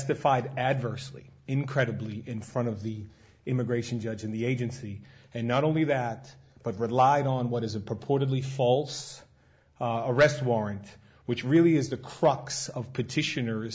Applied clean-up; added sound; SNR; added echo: none; none; none; none.